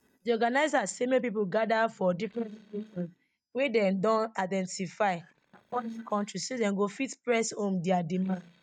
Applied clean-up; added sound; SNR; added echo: neural mask model DeepFilterNet 3.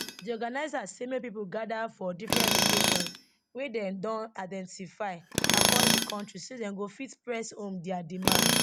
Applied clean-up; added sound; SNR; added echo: none; Tools; -5 dB; none.